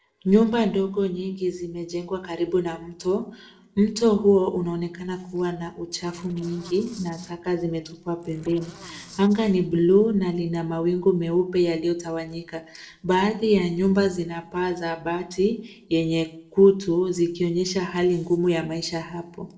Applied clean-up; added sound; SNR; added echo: neural separator model SepFormer DNS4.